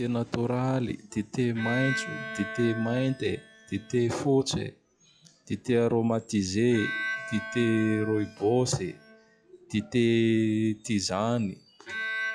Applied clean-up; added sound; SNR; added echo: classical method log-MMSE.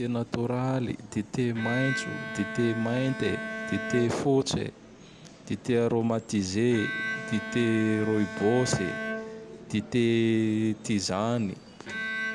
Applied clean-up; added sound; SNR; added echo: none; Bowed string instrument; 10 dB; none.